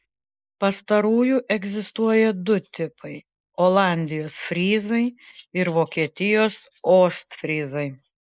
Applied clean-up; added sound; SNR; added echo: neural mask model Resemble Enhance denoiser.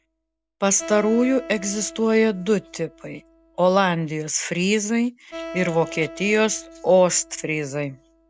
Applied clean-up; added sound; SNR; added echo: none; Acoustic guitar; 18 dB; none.